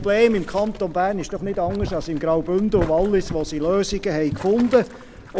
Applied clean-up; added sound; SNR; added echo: none; Boiling; 12 dB; none.